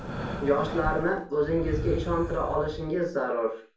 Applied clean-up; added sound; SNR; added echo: none; Breathing; 7 dB; reverberation time 0.4 s.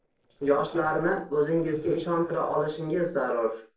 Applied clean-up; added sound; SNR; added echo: neural separator model SepFormer DNS4.